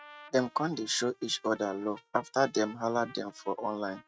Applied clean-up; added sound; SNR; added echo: neural mask model RNNoise.